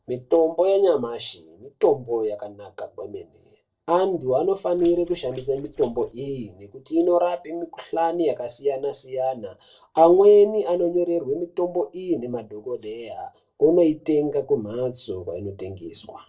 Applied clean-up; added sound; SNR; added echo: neural separator model SepFormer DNS4.